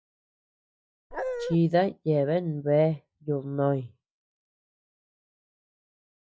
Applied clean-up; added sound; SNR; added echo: none; Dog; 3 dB; none.